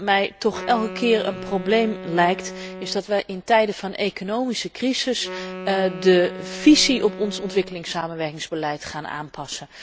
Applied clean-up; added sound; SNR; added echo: none; Wind instrument, woodwind instrument; 13 dB; none.